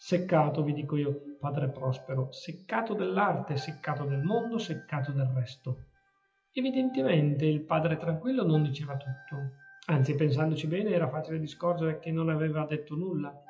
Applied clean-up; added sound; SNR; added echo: classical method WPE with log-MMSE.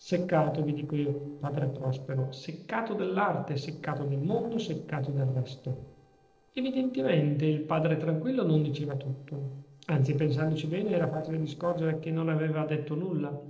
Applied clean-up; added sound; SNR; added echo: neural separator model SepFormer DNS4.